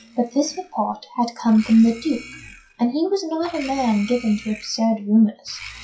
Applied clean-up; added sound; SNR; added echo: classical method WPE with log-MMSE.